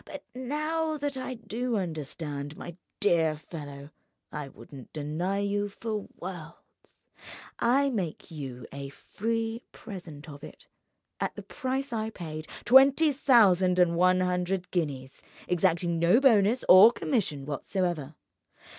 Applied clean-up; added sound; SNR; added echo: none; none; none; none.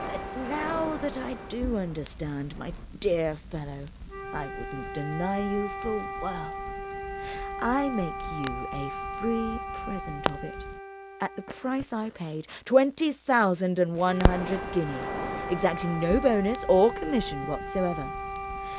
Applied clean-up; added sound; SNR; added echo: none; Crackle + Wind instrument, woodwind instrument; 5 dB; none.